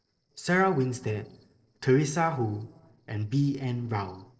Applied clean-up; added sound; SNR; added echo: neural separator model SepFormer DNS4.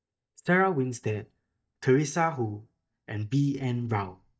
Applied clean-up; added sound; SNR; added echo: neural mask model DeepFilterNet 3.